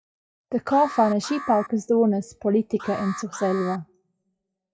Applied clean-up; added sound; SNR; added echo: classical method WPE with log-MMSE.